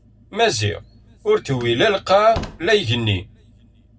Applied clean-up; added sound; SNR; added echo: none; Slam; 16 dB; reverberation time 0.2 s.